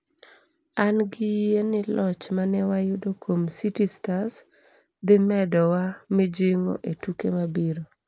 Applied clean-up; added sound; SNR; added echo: none; none; none; none.